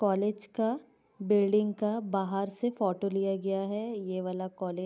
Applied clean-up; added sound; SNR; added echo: none; none; none; none.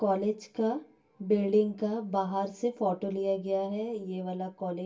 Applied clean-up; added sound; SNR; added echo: none; none; none; reverberation time 0.2 s.